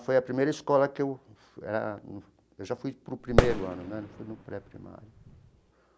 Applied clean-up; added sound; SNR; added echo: none; Fireworks; -1 dB; none.